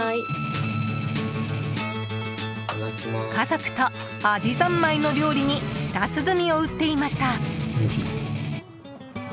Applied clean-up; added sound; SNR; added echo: none; Strum; 3 dB; none.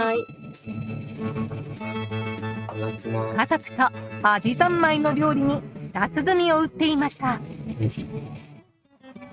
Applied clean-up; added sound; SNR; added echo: neural mask model RNNoise.